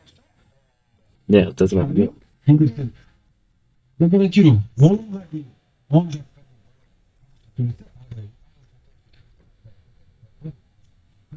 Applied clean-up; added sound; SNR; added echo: neural mask model DeepFilterNet 3.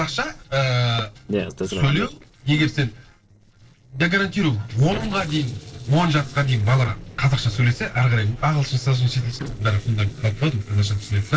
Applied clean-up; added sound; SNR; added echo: neural separator model SepFormer DNS4.